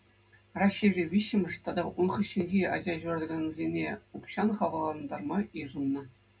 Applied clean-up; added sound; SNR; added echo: none; none; none; reverberation time 0.2 s.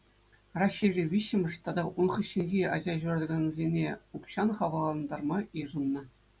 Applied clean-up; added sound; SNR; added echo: none; none; none; none.